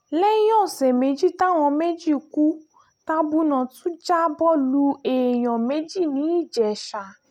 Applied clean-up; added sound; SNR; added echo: none; none; none; none.